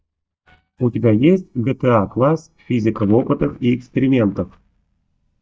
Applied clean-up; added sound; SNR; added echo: neural mask model DeepFilterNet 3.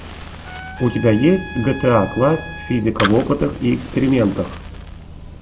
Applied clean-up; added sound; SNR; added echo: none; Trumpet + Fire; 13 dB; none.